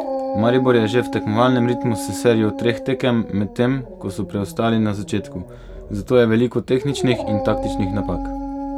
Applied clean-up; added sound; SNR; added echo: none; Dog; 8 dB; none.